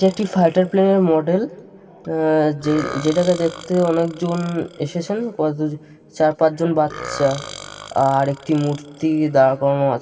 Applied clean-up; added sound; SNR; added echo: none; Burping, eructation; 18 dB; reverberation time 2.8 s.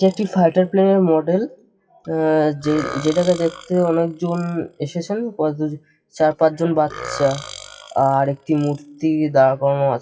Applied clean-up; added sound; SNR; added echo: classical method WPE with log-MMSE.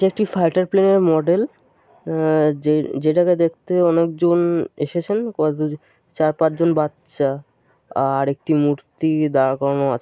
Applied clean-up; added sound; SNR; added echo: none; none; none; none.